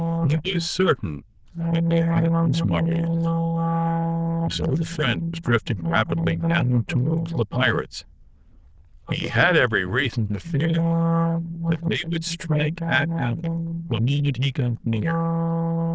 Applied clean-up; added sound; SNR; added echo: neural diffusion model UNIVERSE++.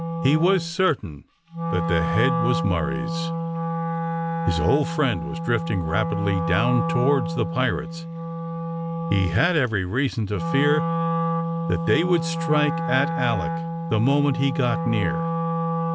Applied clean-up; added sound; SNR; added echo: none; Wind instrument, woodwind instrument; 2 dB; none.